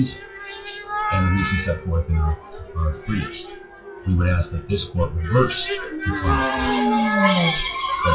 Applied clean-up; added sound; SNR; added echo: classical method WPE with log-MMSE.